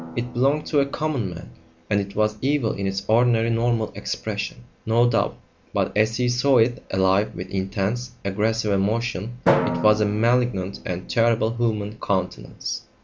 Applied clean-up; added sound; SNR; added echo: none; Drum; 11 dB; none.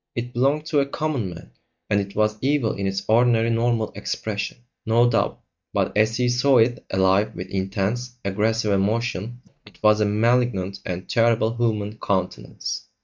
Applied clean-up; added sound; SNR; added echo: neural mask model DeepFilterNet 3.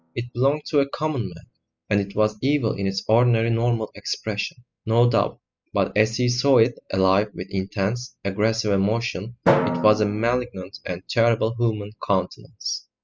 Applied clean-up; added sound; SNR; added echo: classical method spectral subtraction.